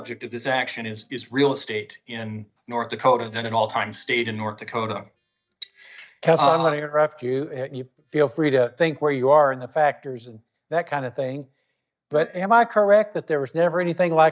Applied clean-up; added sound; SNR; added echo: neural mask model DeepFilterNet 3.